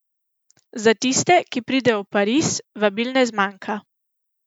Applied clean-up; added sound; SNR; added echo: none; none; none; none.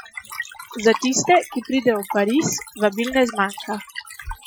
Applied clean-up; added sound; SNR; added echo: classical method Wiener filter.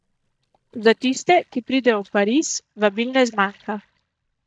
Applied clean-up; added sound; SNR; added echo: neural mask model DeepFilterNet 3.